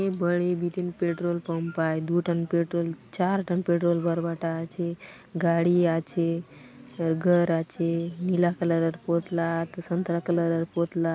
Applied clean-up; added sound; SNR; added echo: none; none; none; none.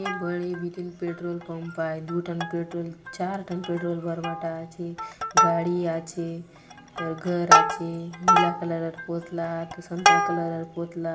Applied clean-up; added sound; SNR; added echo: none; Plucked string instrument; -3 dB; reverberation time 0.7 s.